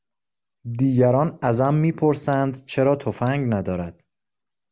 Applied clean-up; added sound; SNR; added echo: none; none; none; none.